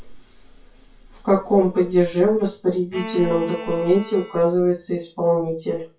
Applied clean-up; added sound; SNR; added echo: classical method WPE with log-MMSE.